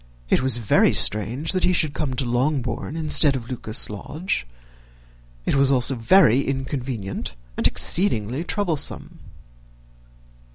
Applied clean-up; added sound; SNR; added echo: none; none; none; none.